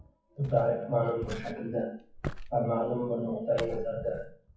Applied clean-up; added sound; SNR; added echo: classical method WPE with log-MMSE.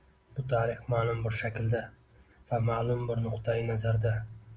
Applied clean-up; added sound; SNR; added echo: none; none; none; none.